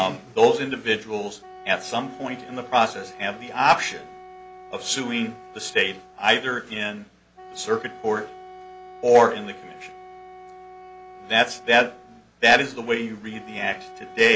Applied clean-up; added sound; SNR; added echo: none; Wind instrument, woodwind instrument; 20 dB; none.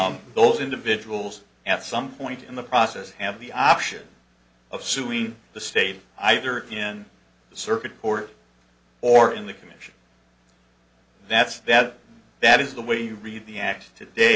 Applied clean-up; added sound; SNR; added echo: none; none; none; none.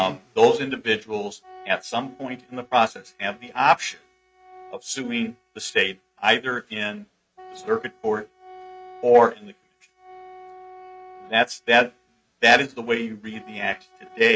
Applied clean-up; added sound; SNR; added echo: neural mask model RNNoise.